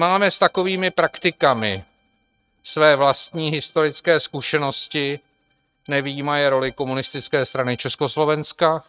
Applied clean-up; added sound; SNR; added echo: neural mask model RNNoise.